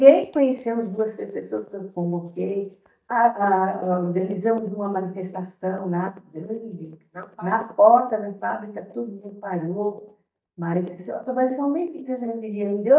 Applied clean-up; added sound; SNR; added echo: neural mask model DeepFilterNet 3.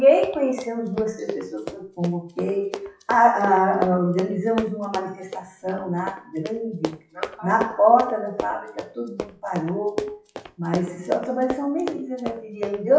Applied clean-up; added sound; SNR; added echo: classical method WPE with log-MMSE.